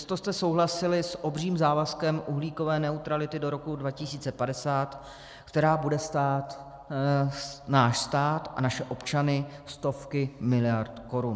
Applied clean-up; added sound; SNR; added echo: none; none; none; none.